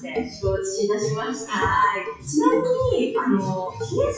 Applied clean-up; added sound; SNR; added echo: classical method WPE with log-MMSE.